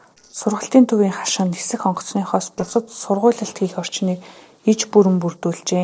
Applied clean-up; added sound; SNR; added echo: neural separator model SepFormer DNS4.